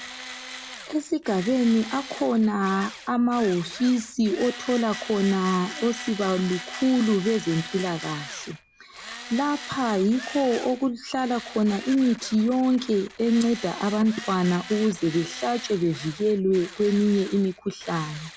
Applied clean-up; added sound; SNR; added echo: none; Tools; 14 dB; none.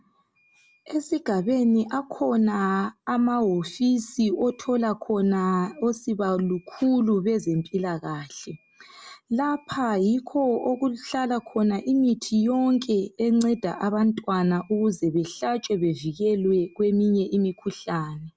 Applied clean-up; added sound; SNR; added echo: none; none; none; none.